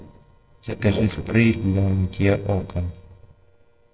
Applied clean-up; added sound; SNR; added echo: neural separator model SepFormer DNS4.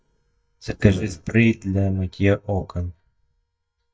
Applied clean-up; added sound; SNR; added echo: neural mask model DeepFilterNet 3.